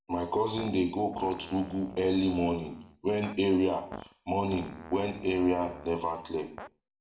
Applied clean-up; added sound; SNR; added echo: none; Fart; 17 dB; reverberation time 0.5 s.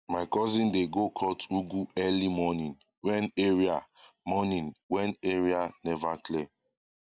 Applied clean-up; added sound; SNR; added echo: none; none; none; none.